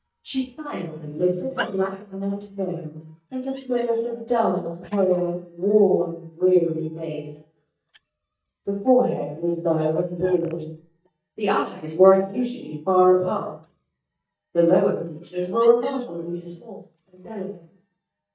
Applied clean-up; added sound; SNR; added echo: neural mask model DeepFilterNet 3.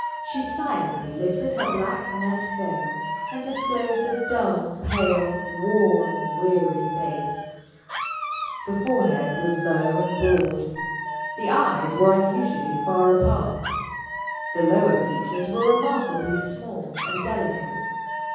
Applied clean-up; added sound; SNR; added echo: none; Alarm / Dog; 6 dB; reverberation time 1.3 s.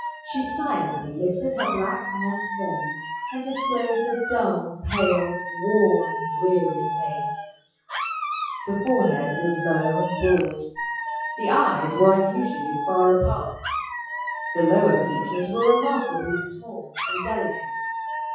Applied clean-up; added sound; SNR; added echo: classical method WPE with log-MMSE.